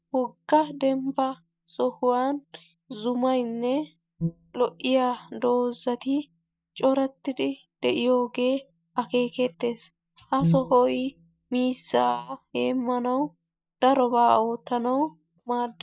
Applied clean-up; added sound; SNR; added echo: neural mask model DeepFilterNet 3.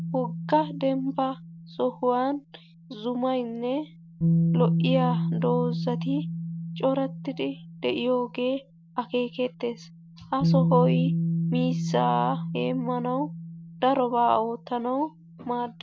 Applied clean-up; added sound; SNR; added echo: none; Bass guitar; 2 dB; none.